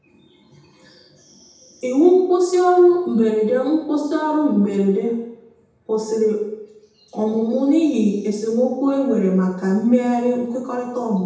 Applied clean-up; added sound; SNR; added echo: none; none; none; reverberation time 0.8 s.